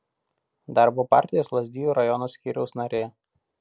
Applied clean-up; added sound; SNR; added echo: none; none; none; none.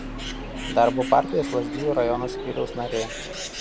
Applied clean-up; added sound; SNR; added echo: none; Bird + Squeak; 6 dB; none.